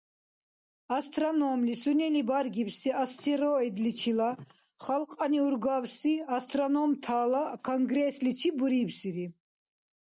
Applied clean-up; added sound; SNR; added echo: none; none; none; none.